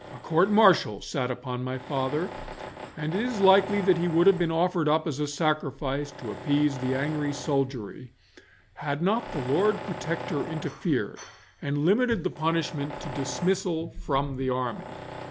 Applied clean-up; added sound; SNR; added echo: none; Tools; 14 dB; none.